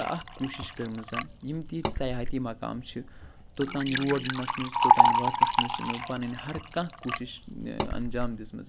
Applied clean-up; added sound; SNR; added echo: none; Liquid; -4 dB; none.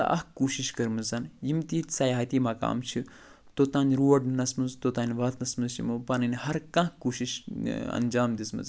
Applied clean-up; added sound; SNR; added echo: none; none; none; none.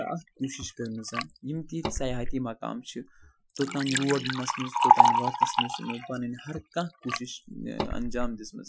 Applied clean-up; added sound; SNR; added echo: classical method Wiener filter.